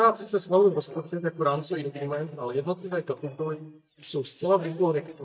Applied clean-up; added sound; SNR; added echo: neural mask model DeepFilterNet 3.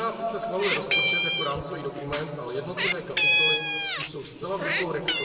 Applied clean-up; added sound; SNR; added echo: none; Meow; -3 dB; reverberation time 2.3 s.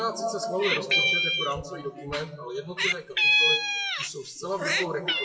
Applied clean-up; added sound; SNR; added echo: classical method WPE with log-MMSE.